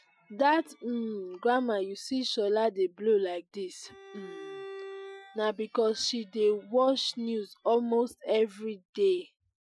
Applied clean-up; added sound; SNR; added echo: classical method Wiener filter.